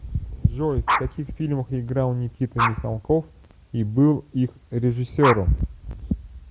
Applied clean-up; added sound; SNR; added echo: none; Dog; 8 dB; none.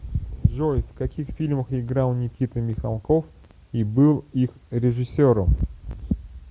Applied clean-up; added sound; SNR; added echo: none; none; none; none.